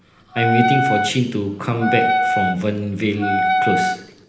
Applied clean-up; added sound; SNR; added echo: none; Wind instrument, woodwind instrument; -1 dB; reverberation time 1.0 s.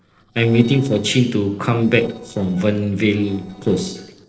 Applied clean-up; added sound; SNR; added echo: neural separator model SepFormer DNS4.